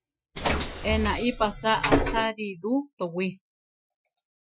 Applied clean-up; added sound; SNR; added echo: classical method Wiener filter.